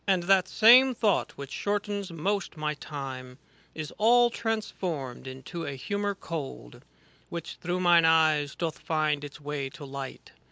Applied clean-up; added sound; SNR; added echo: none; none; none; none.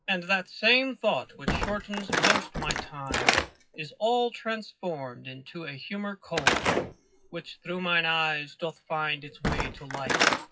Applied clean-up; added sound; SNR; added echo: classical method WPE with log-MMSE.